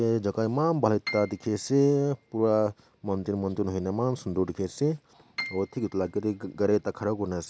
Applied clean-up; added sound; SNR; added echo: none; Piano; 15 dB; none.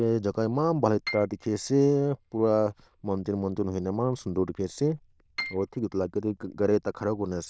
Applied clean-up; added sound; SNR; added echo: neural diffusion model UNIVERSE++.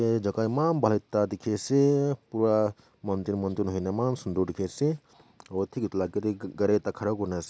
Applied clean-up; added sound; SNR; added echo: none; none; none; none.